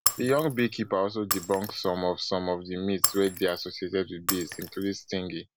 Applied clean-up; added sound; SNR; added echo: none; Shatter; 5 dB; none.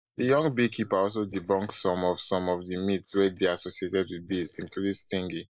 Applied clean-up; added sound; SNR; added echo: neural mask model Resemble Enhance denoiser.